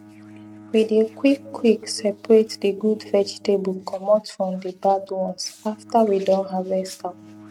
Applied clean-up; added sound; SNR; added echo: neural mask model RNNoise.